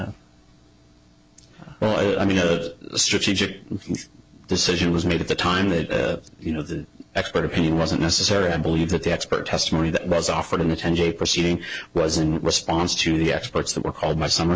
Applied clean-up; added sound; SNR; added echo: none; none; none; none.